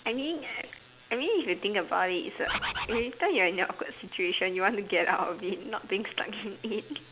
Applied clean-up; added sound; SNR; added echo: none; Bird; 2 dB; none.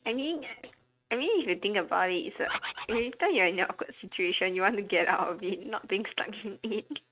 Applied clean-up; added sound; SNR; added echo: neural mask model RNNoise.